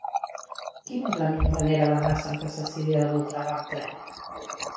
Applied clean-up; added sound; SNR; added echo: none; Water tap, faucet; 5 dB; reverberation time 0.6 s.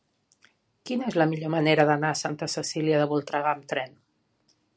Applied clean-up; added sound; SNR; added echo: none; none; none; none.